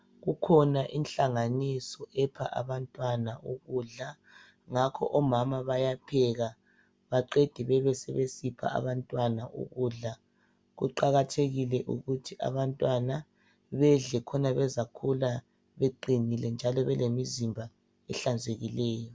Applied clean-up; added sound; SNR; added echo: none; none; none; none.